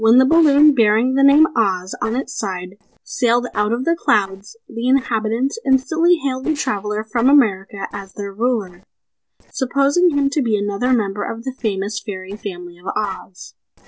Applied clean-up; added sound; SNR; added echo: neural separator model SepFormer DNS4.